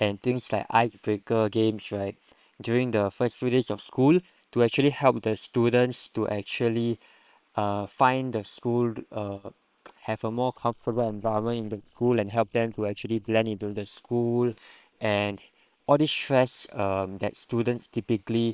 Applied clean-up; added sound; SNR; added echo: neural separator model SepFormer WHAM!.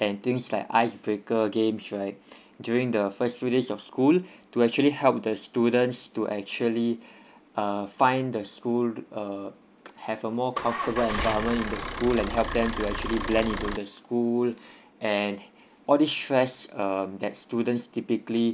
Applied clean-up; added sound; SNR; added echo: none; Idling / Engine starting / Motor vehicle (road); 5 dB; none.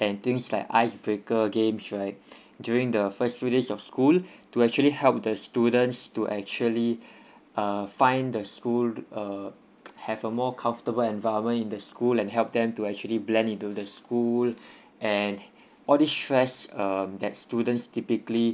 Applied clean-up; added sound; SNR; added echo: none; none; none; none.